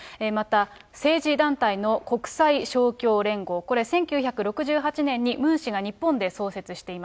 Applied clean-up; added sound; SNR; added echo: none; none; none; none.